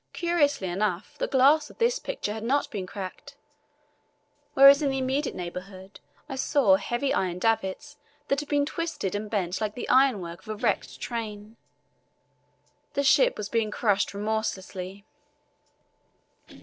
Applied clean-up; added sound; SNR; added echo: neural separator model SepFormer DNS4.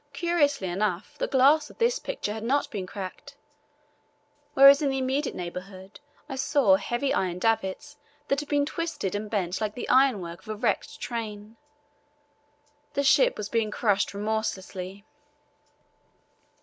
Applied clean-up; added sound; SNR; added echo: none; none; none; none.